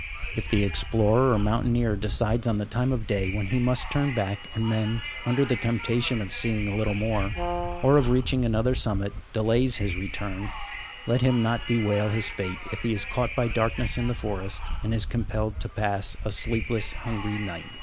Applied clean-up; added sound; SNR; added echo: none; Wind + Brass instrument; 6 dB; none.